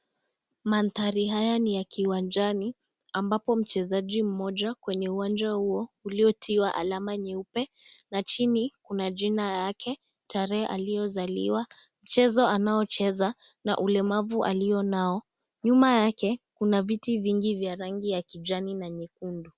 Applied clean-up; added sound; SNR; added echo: none; none; none; none.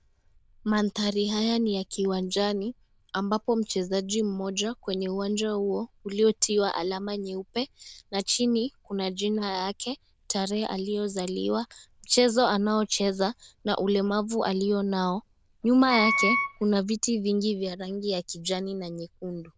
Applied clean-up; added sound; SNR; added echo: neural diffusion model UNIVERSE++.